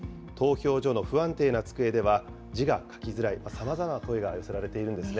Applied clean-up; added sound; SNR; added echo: none; none; none; none.